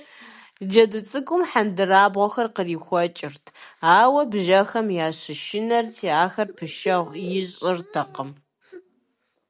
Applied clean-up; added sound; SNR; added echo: none; none; none; none.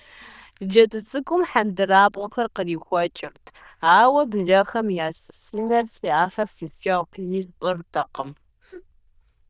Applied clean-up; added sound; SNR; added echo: neural diffusion model UNIVERSE++.